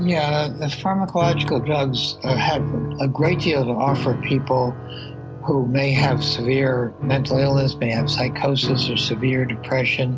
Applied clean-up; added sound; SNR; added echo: none; Piano; 6 dB; none.